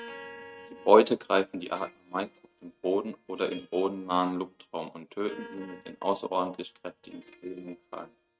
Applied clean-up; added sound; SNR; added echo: neural mask model RNNoise.